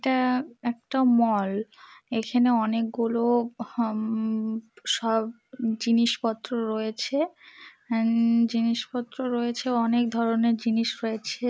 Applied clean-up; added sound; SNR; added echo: none; none; none; none.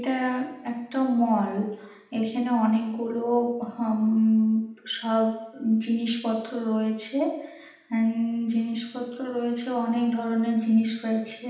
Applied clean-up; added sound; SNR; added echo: none; none; none; reverberation time 0.8 s.